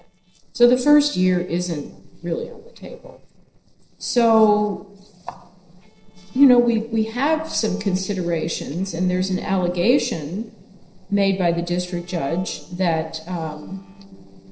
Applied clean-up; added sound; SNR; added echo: neural separator model SepFormer DNS4.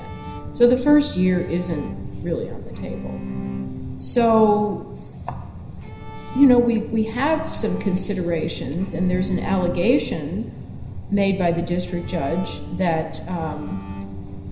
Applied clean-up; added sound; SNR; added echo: none; Bowed string instrument; 14 dB; reverberation time 0.9 s.